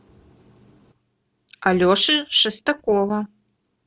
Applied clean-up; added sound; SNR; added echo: none; none; none; none.